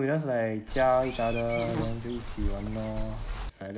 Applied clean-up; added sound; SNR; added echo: none; Walk, footsteps / Insect; 4 dB; none.